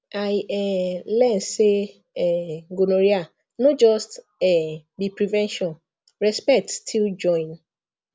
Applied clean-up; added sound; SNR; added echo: none; none; none; none.